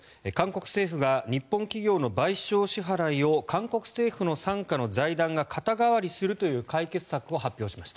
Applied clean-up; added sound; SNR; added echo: none; none; none; none.